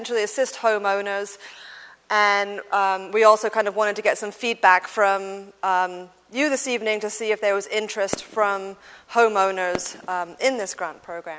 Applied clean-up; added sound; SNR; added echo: none; Fireworks; 16 dB; none.